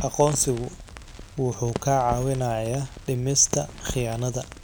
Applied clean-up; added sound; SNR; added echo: none; Crackle; 12 dB; none.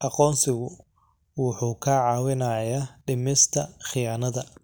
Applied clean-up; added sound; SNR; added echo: none; none; none; none.